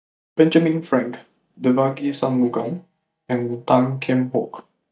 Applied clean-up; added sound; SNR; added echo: neural mask model DeepFilterNet 3.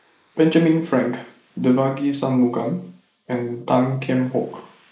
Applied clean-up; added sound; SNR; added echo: neural mask model Resemble Enhance denoiser.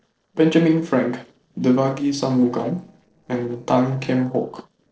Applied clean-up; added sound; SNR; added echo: neural separator model SepFormer DNS4.